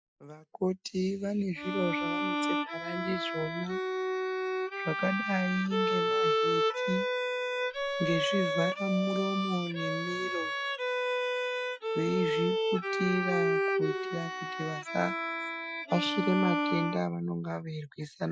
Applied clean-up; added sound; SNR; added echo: classical method Wiener filter.